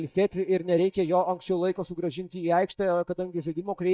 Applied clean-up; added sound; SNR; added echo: neural mask model DeepFilterNet 3.